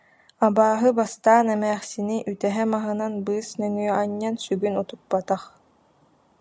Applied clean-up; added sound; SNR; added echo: none; none; none; none.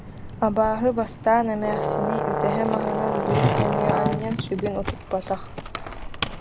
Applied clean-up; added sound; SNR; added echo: none; Brass instrument + Skateboard; 0 dB; none.